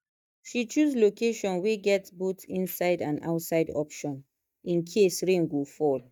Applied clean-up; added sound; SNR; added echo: neural mask model DeepFilterNet 3.